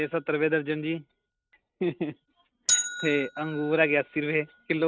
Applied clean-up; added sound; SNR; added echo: neural mask model RNNoise.